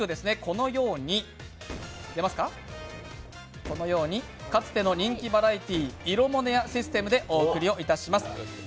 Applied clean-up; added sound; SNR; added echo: none; Boom; 16 dB; none.